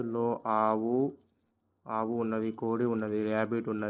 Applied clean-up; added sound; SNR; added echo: neural separator model SepFormer DNS4.